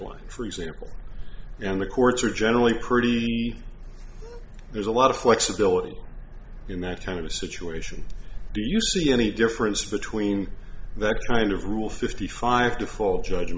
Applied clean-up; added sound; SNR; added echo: none; none; none; none.